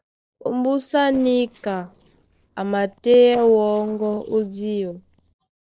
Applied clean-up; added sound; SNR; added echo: neural separator model SepFormer DNS4.